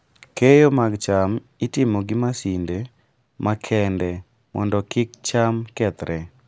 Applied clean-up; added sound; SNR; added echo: none; none; none; none.